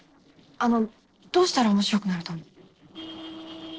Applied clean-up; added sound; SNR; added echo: neural separator model SepFormer DNS4.